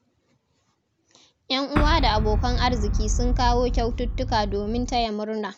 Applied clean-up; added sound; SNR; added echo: none; Boom; -3 dB; none.